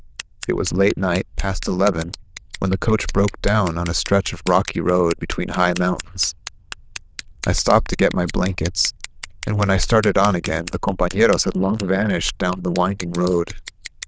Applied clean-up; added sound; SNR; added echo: neural diffusion model UNIVERSE++.